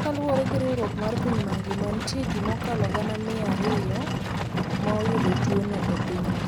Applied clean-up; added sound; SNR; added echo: none; Livestock, farm animals, working animals; -3 dB; none.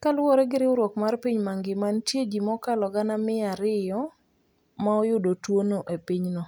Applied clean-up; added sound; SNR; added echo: none; none; none; none.